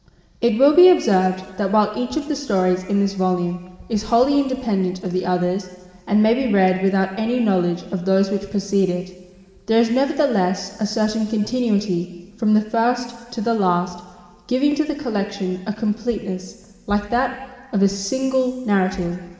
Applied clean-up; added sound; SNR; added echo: none; none; none; reverberation time 1.6 s.